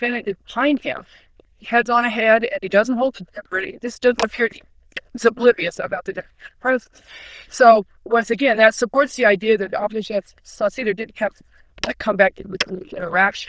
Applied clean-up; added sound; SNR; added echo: neural diffusion model UNIVERSE++.